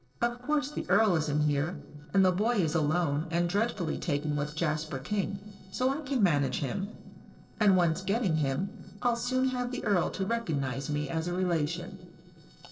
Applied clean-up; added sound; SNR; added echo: neural separator model SepFormer DNS4.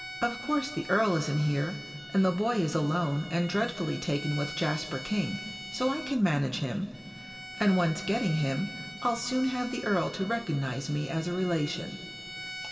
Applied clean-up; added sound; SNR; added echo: none; Bowed string instrument; 13 dB; reverberation time 2.5 s.